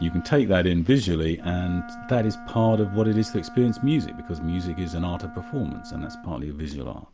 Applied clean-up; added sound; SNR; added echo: none; Wind instrument, woodwind instrument; 17 dB; none.